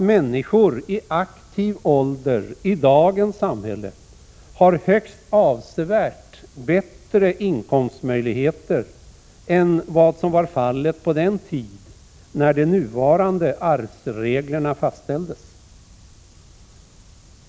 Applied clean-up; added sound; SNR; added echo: none; none; none; none.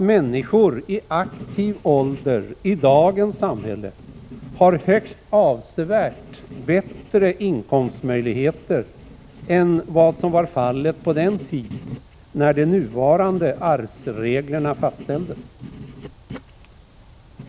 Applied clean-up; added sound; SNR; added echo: none; Writing; 18 dB; none.